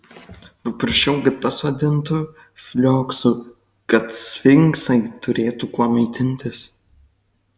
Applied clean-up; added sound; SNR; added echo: none; none; none; none.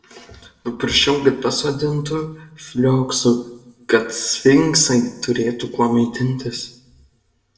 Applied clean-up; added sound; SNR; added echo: none; none; none; reverberation time 0.5 s.